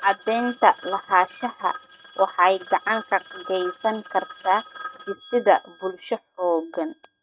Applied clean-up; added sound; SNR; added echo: neural mask model RNNoise.